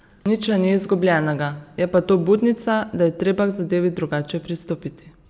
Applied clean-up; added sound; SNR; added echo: none; none; none; none.